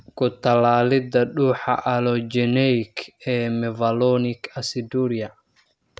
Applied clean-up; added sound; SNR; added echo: none; none; none; none.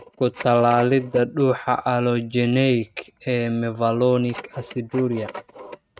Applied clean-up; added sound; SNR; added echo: neural mask model RNNoise.